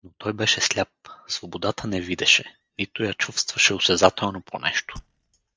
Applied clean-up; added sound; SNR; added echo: neural mask model DeepFilterNet 3.